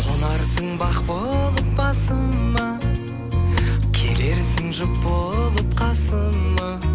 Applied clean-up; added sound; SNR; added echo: none; Car; 14 dB; none.